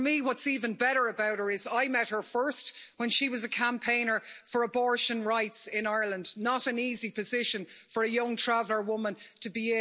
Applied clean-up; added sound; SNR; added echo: none; none; none; none.